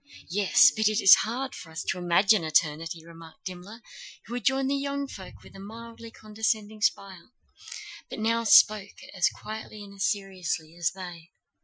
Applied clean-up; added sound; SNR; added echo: classical method Wiener filter.